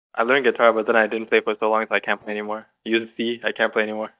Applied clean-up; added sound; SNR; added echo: neural mask model DeepFilterNet 3.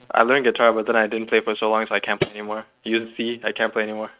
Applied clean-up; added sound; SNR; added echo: neural mask model RNNoise.